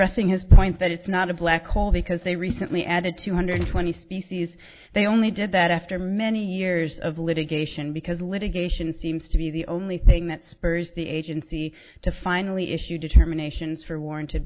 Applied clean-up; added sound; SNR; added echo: none; Gunshot, gunfire; 8 dB; none.